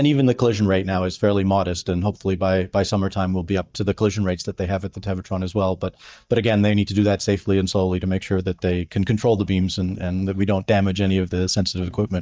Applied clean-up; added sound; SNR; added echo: neural mask model DeepFilterNet 3.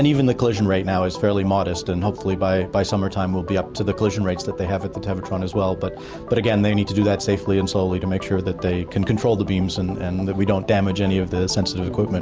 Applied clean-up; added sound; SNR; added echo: none; Organ; 14 dB; none.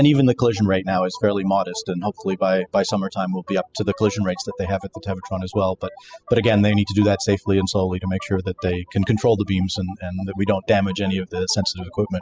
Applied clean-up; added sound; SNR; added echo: classical method spectral subtraction.